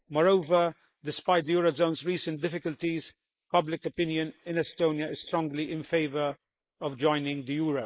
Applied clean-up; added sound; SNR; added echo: neural mask model Resemble Enhance denoiser.